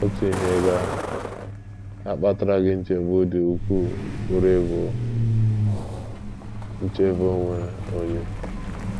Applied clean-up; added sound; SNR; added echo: none; Truck; 3 dB; none.